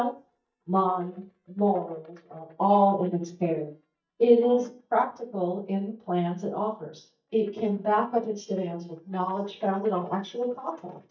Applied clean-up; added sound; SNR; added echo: neural mask model DeepFilterNet 3.